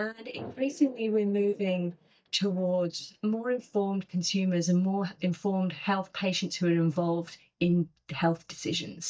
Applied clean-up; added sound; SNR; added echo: neural mask model DeepFilterNet 3.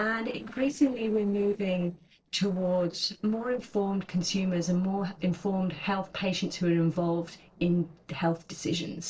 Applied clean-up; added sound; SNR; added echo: neural separator model SepFormer DNS4.